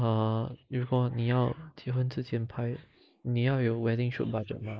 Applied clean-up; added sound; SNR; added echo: neural mask model Resemble Enhance denoiser.